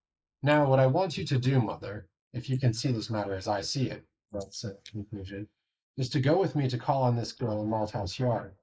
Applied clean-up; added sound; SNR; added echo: neural mask model Resemble Enhance denoiser.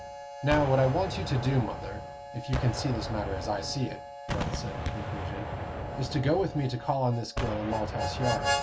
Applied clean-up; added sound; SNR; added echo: none; Harmonica + Gunshot, gunfire; 4 dB; none.